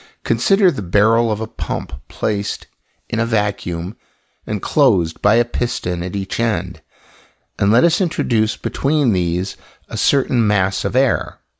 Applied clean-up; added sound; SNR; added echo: none; none; none; none.